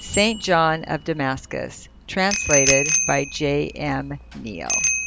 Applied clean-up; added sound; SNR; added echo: none; Bicycle bell; 3 dB; none.